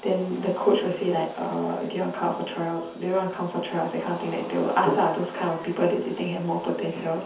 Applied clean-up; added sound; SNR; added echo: none; Cheering; 18 dB; reverberation time 0.5 s.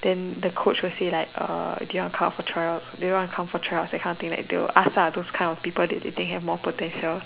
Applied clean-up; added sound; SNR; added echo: none; none; none; none.